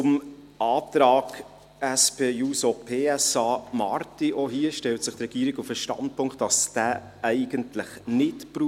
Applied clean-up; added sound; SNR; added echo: none; none; none; none.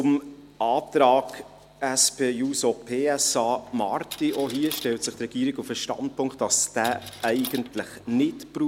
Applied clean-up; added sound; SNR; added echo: none; Coin (dropping); 15 dB; none.